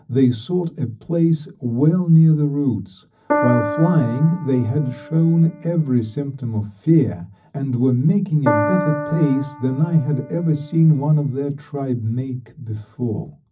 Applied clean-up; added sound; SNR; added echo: none; Piano; 7 dB; reverberation time 0.4 s.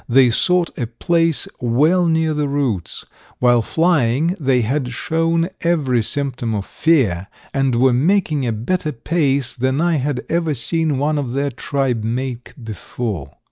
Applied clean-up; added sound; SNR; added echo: none; none; none; none.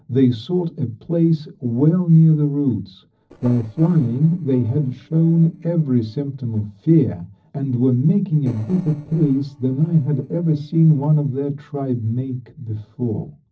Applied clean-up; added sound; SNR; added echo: neural separator model SepFormer DNS4.